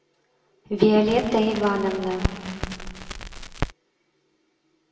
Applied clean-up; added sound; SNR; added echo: none; Crackle; 7 dB; reverberation time 1.7 s.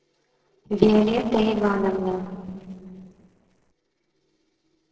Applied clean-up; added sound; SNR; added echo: neural separator model SepFormer DNS4.